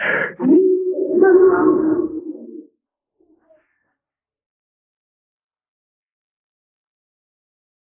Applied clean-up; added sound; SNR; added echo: neural mask model Resemble Enhance denoiser.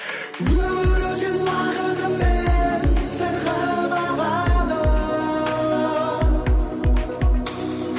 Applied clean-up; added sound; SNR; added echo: none; Bowed string instrument; 18 dB; none.